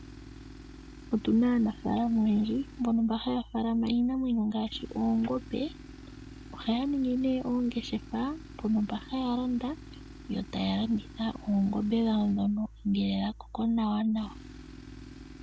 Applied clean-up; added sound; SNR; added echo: none; Tools; 17 dB; none.